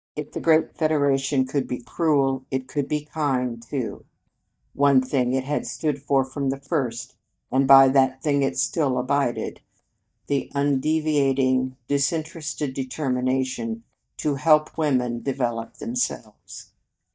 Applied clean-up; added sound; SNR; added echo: neural mask model DeepFilterNet 3.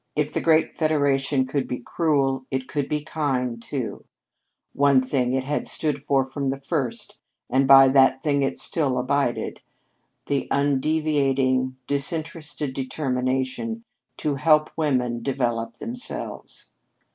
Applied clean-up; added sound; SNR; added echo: none; none; none; none.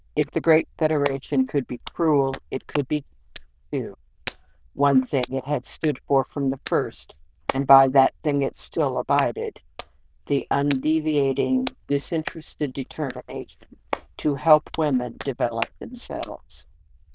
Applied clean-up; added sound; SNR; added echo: neural diffusion model UNIVERSE++.